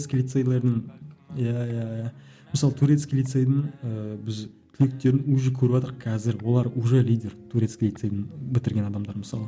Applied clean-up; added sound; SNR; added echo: none; none; none; none.